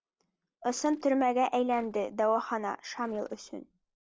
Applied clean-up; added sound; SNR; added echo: neural separator model SepFormer DNS4.